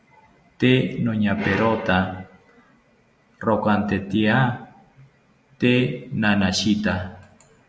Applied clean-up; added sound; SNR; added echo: none; none; none; none.